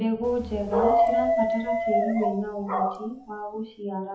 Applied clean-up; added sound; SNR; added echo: classical method WPE with log-MMSE.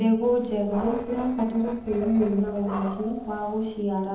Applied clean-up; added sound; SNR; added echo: neural separator model SepFormer DNS4.